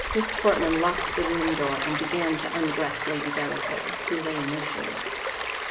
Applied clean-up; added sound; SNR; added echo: none; Stream; 2 dB; reverberation time 0.6 s.